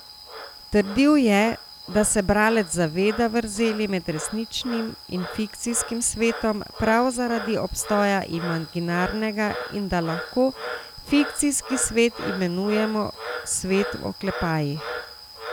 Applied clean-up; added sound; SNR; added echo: none; Frog; 12 dB; none.